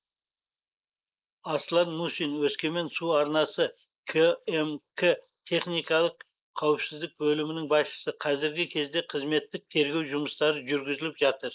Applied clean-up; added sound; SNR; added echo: neural mask model Resemble Enhance denoiser.